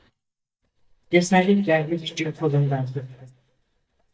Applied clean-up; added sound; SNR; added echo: neural mask model DeepFilterNet 3.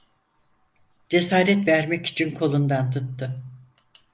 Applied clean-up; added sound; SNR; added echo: none; none; none; none.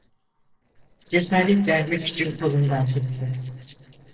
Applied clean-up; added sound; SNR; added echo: neural separator model SepFormer DNS4.